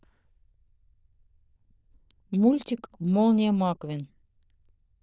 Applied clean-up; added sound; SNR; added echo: neural diffusion model UNIVERSE++.